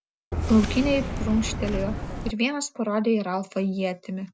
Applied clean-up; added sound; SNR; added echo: none; Subway, metro, underground; 3 dB; none.